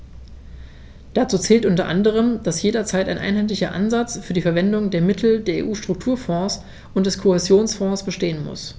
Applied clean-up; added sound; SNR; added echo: none; none; none; none.